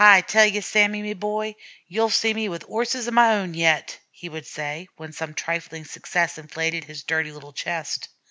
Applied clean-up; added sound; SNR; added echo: none; none; none; none.